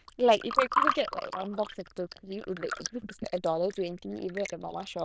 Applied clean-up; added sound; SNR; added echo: neural diffusion model UNIVERSE++.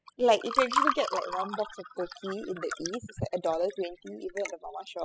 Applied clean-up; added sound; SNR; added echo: classical method spectral subtraction.